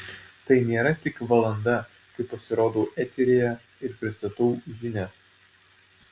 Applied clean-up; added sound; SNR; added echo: none; none; none; none.